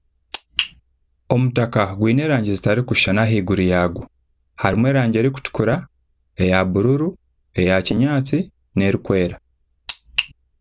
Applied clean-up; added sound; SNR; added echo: none; none; none; none.